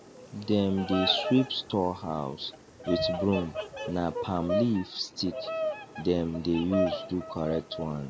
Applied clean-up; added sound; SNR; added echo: none; Bird vocalization, bird call, bird song; 6 dB; none.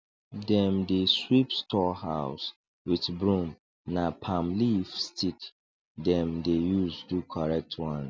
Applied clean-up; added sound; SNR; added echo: none; none; none; none.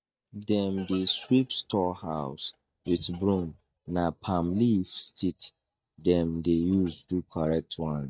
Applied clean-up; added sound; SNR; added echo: neural mask model DeepFilterNet 3.